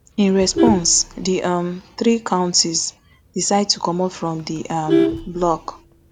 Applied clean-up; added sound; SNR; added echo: none; Vehicle horn, car horn, honking; 6 dB; none.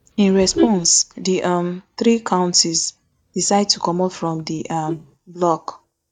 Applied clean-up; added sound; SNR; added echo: neural mask model DeepFilterNet 3.